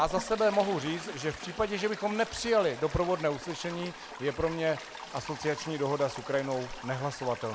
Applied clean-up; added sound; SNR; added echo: none; Toilet flush; 12 dB; none.